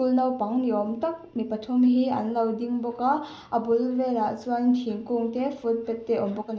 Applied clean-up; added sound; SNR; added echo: none; none; none; none.